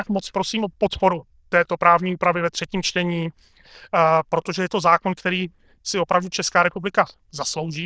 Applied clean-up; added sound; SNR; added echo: neural diffusion model UNIVERSE++.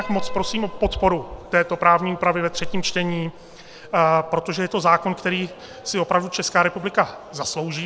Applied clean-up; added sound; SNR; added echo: none; Piano; 12 dB; none.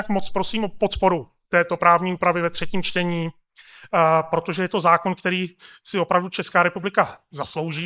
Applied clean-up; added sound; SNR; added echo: neural mask model Resemble Enhance denoiser.